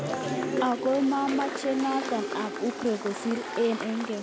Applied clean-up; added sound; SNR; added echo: none; Applause / Crowd / Cheering; 11 dB; none.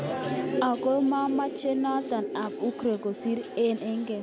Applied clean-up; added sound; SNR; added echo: none; none; none; none.